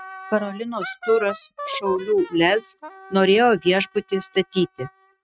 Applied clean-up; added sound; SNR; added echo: neural mask model RNNoise.